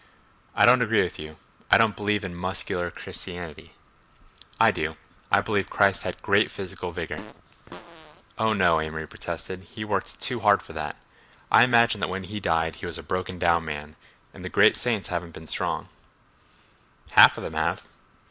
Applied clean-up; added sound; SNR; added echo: none; Fart; 17 dB; none.